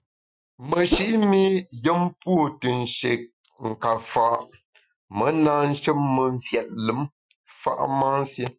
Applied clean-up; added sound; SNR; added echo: classical method Wiener filter.